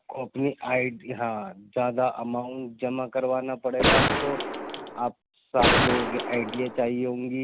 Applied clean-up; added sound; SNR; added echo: none; Gunshot, gunfire; -4 dB; none.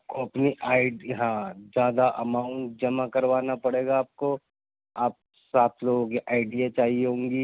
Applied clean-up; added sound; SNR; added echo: none; none; none; none.